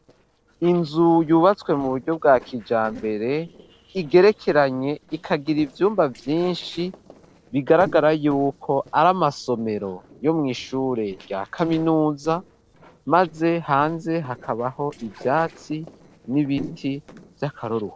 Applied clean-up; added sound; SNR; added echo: neural separator model SepFormer DNS4.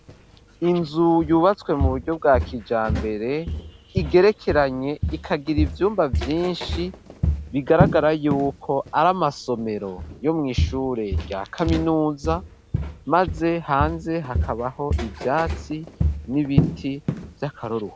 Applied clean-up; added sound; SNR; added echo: none; Walk, footsteps; 5 dB; none.